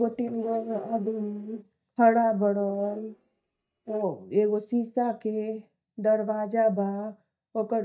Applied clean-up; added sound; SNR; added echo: neural mask model DeepFilterNet 3.